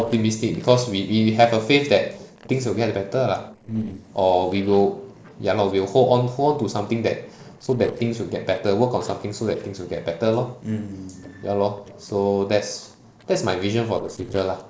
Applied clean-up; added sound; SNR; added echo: neural separator model SepFormer DNS4.